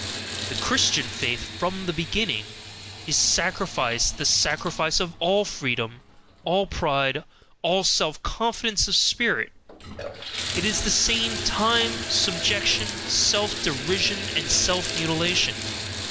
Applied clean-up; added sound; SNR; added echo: none; Bathtub (filling or washing) / Water tap, faucet; 8 dB; none.